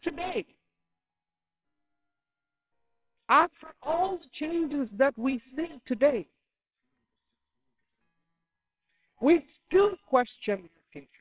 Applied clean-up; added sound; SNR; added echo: neural separator model SepFormer WHAMR!.